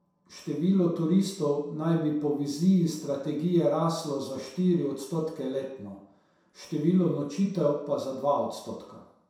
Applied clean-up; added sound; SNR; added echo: none; none; none; reverberation time 0.7 s.